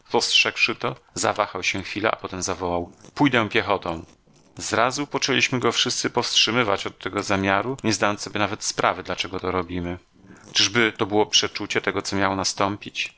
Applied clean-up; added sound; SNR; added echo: neural separator model SepFormer DNS4.